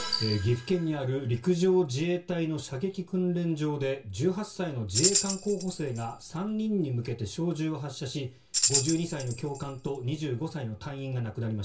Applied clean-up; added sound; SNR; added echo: none; Tambourine; 2 dB; reverberation time 0.2 s.